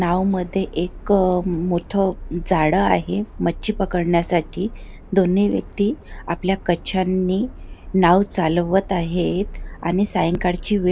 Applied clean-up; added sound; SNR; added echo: none; Subway, metro, underground; 14 dB; none.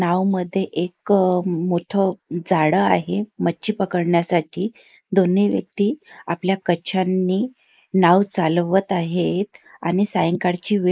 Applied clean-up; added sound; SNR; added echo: neural mask model Resemble Enhance denoiser.